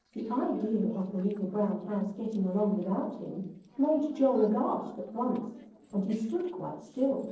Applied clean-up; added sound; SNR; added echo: neural separator model SepFormer DNS4.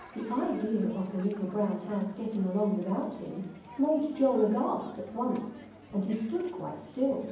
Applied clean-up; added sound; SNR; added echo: none; Crowd; 19 dB; reverberation time 1.2 s.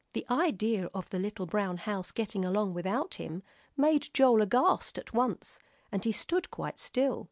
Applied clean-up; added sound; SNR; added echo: none; none; none; none.